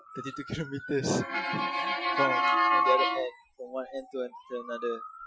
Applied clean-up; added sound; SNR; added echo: classical method Wiener filter.